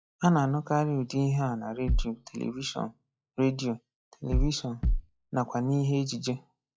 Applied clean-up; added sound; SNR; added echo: classical method log-MMSE.